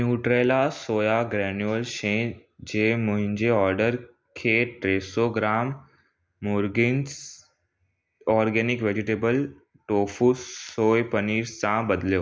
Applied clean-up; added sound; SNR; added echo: none; none; none; none.